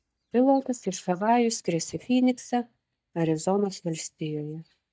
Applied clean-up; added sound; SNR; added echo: neural mask model DeepFilterNet 3.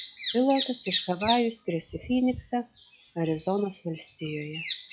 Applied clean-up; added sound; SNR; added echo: classical method log-MMSE.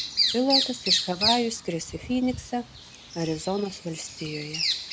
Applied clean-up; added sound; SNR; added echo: none; Bird vocalization, bird call, bird song; 1 dB; none.